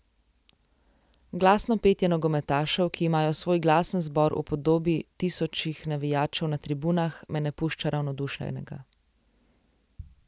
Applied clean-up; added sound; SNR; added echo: none; none; none; none.